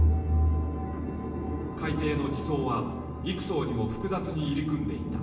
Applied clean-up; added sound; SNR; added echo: none; none; none; reverberation time 1.0 s.